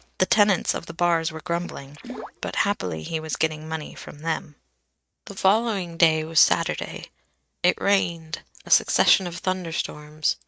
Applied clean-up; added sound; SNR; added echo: neural mask model RNNoise.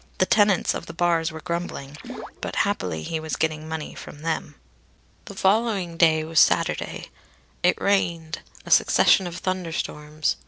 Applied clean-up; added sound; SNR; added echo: none; Water / Splash, splatter; 16 dB; none.